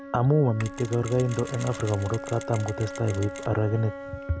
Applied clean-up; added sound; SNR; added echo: none; Wind instrument, woodwind instrument + Mechanisms; 12 dB; none.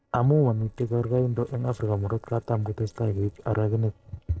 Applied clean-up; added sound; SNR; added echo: neural separator model SepFormer DNS4.